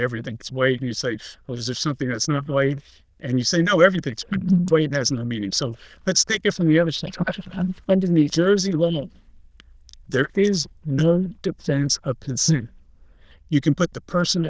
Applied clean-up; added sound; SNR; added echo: neural diffusion model UNIVERSE++.